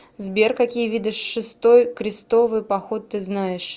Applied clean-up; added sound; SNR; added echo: none; none; none; none.